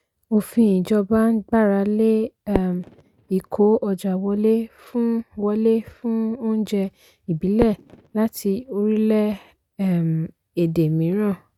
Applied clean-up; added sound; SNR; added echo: neural mask model RNNoise.